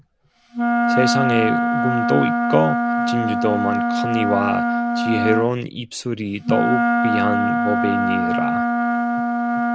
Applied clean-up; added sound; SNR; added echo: none; Wind instrument, woodwind instrument; -4 dB; none.